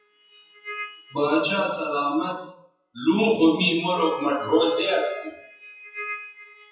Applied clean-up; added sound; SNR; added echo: classical method WPE with log-MMSE.